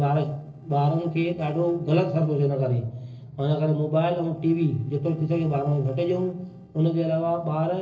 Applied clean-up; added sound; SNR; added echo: neural separator model SepFormer DNS4.